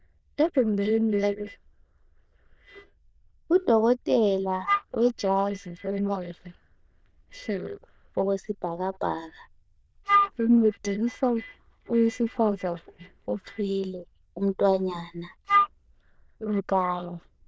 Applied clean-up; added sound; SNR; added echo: neural diffusion model UNIVERSE++.